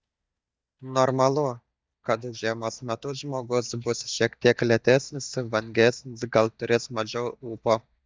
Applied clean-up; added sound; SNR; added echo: neural mask model DeepFilterNet 3.